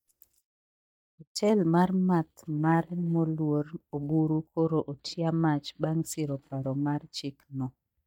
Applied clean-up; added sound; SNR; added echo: neural mask model DeepFilterNet 3.